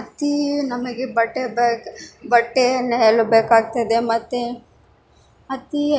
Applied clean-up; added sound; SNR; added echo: none; none; none; none.